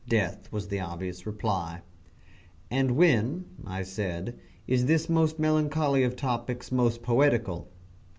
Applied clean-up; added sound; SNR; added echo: none; none; none; none.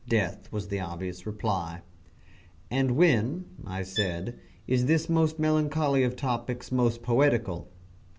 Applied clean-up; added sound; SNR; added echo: none; Bowed string instrument; 11 dB; none.